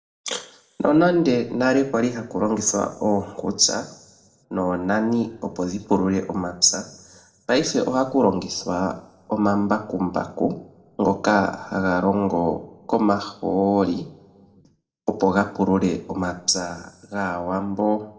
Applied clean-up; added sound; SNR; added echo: none; none; none; reverberation time 0.6 s.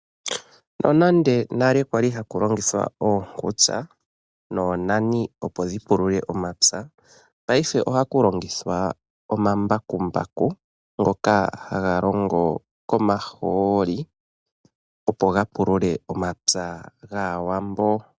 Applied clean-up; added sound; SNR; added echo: none; none; none; none.